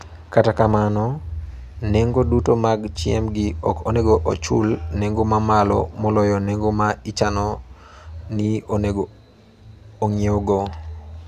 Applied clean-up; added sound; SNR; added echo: none; none; none; none.